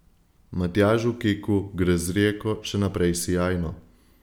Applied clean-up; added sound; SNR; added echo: none; none; none; none.